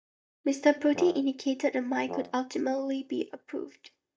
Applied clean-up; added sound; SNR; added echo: neural mask model DeepFilterNet 3.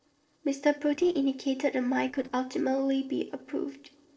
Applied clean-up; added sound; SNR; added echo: neural separator model SepFormer DNS4.